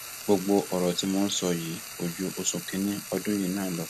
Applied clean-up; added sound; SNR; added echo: none; Frying (food); 12 dB; none.